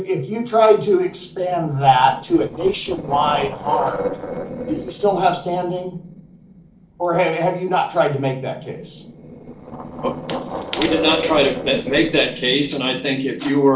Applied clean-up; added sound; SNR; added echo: neural separator model SepFormer DNS4.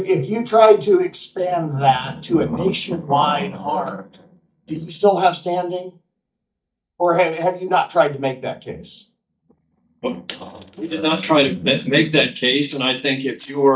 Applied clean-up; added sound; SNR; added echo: neural mask model DeepFilterNet 3.